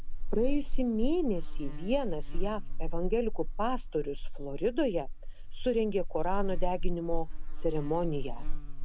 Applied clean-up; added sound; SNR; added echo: none; Buzz; -4 dB; none.